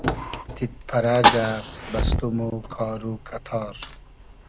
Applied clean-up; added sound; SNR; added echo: none; Fire; -1 dB; none.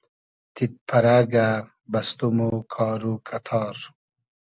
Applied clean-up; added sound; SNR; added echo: none; none; none; none.